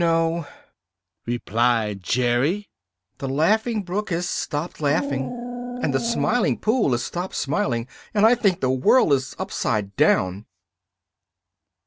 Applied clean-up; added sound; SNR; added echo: none; Dog; 6 dB; none.